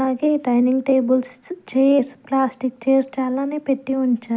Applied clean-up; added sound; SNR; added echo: none; none; none; none.